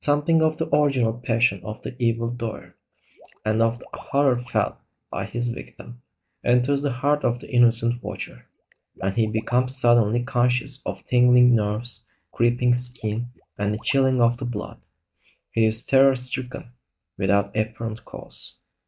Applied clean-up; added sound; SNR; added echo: neural mask model DeepFilterNet 3.